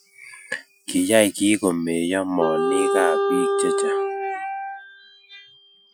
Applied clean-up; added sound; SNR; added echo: classical method Wiener filter.